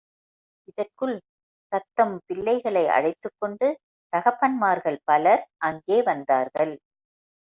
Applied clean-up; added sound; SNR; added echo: none; none; none; none.